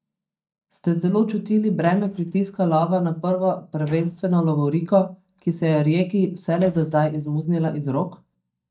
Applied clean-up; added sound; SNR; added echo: neural mask model DeepFilterNet 3.